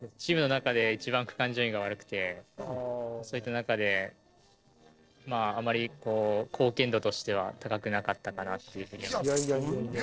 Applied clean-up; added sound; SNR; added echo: neural separator model SepFormer DNS4.